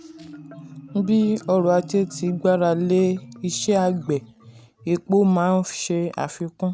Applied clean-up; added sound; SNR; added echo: none; Marimba, xylophone; 20 dB; none.